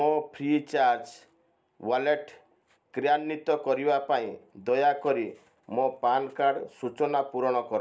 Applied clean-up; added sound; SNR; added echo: none; none; none; none.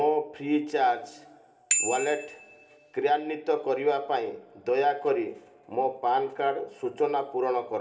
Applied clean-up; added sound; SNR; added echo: none; Bicycle bell; 6 dB; reverberation time 2.6 s.